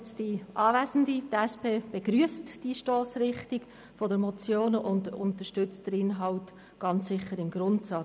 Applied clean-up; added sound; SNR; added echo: none; none; none; none.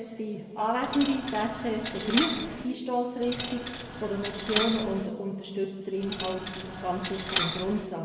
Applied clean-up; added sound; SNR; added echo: none; Coin (dropping); 5 dB; reverberation time 2.1 s.